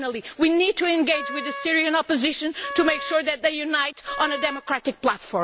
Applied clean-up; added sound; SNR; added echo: none; Wind instrument, woodwind instrument; 12 dB; none.